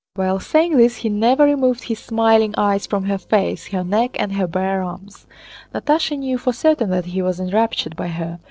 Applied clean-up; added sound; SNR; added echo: neural separator model SepFormer DNS4.